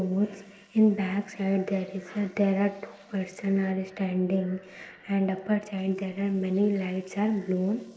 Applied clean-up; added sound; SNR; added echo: neural mask model Resemble Enhance denoiser.